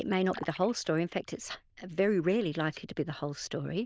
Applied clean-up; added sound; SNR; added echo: neural diffusion model UNIVERSE++.